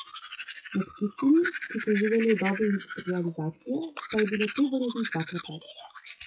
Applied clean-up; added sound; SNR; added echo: classical method WPE with log-MMSE.